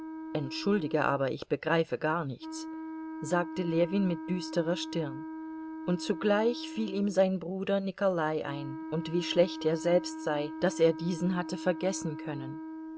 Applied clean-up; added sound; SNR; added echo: none; Wind instrument, woodwind instrument; 10 dB; none.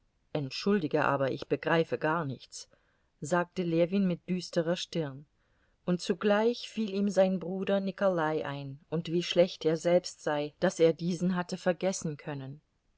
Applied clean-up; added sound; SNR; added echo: none; none; none; none.